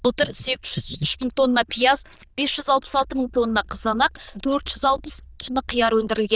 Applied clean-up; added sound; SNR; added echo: neural diffusion model UNIVERSE++.